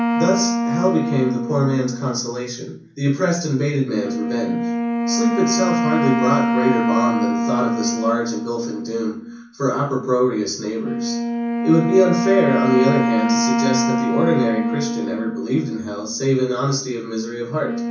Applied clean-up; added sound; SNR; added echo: none; Wind instrument, woodwind instrument; 1 dB; reverberation time 0.6 s.